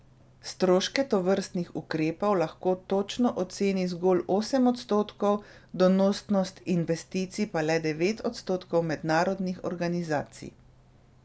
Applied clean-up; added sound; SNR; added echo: none; none; none; none.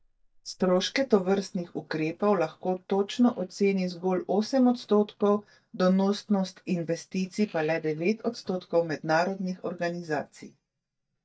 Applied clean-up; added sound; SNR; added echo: neural mask model DeepFilterNet 3.